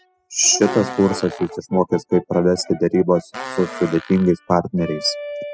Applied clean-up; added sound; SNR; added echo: classical method spectral subtraction.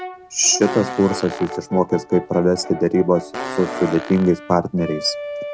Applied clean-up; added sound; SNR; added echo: none; Brass instrument + Fart; 10 dB; none.